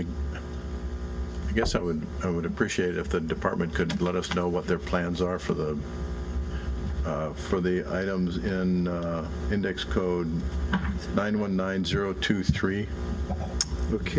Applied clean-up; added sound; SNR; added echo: none; Knock; 13 dB; reverberation time 1.5 s.